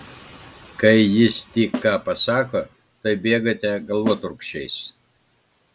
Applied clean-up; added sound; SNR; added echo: none; Snare drum; 14 dB; none.